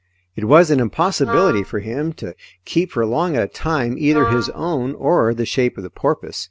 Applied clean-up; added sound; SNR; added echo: none; Wind instrument, woodwind instrument; 7 dB; none.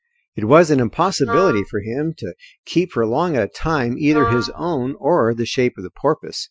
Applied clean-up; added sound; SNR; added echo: classical method Wiener filter.